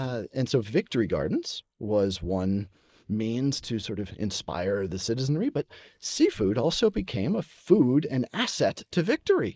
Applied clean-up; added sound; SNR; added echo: neural mask model Resemble Enhance denoiser.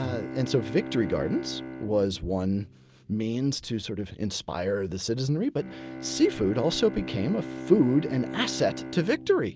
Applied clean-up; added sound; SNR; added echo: none; Bowed string instrument; 11 dB; none.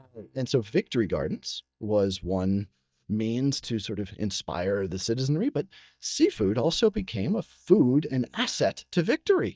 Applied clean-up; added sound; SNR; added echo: neural mask model DeepFilterNet 3.